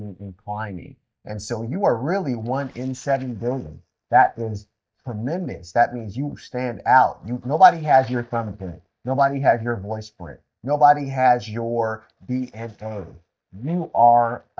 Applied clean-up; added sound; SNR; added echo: neural mask model DeepFilterNet 3.